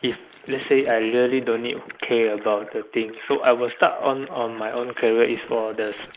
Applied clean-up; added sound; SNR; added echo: neural mask model Resemble Enhance denoiser.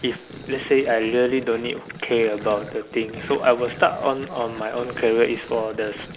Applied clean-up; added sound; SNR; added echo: none; Gurgling; 16 dB; none.